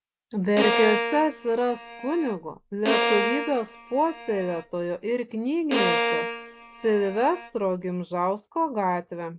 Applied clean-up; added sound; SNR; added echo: none; Bowed string instrument; 3 dB; none.